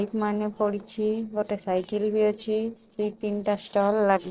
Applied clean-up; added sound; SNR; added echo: neural separator model SepFormer DNS4.